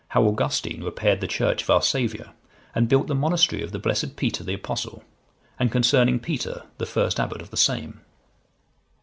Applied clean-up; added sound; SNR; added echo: none; none; none; none.